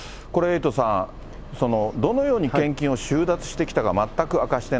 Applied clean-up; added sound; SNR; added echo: none; none; none; none.